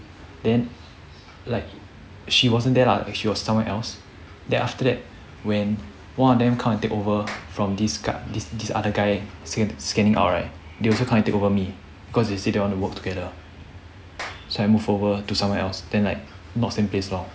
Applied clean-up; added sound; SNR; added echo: none; Clapping; 19 dB; none.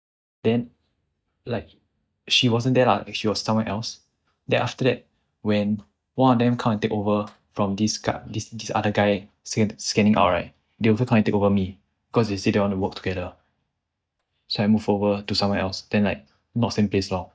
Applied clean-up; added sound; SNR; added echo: neural mask model DeepFilterNet 3.